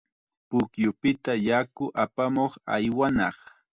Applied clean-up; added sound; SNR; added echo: none; none; none; none.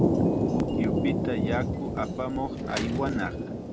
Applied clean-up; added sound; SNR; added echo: none; Thunder; -5 dB; none.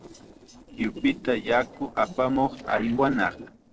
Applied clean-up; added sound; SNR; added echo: neural separator model SepFormer DNS4.